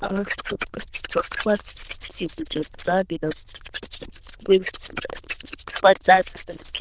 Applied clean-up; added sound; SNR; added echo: neural diffusion model UNIVERSE++.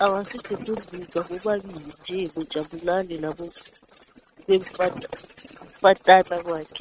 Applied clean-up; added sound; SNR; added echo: neural mask model RNNoise.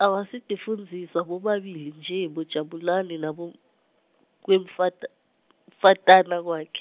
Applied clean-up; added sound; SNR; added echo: none; none; none; none.